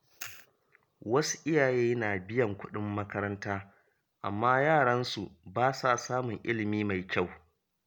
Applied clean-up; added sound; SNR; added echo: none; none; none; none.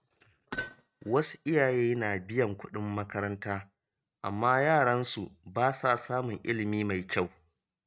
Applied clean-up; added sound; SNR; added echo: neural mask model RNNoise.